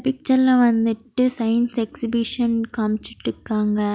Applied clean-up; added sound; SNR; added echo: none; none; none; none.